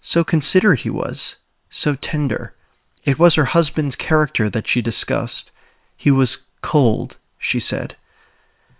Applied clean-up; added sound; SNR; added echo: neural separator model SepFormer WHAM!.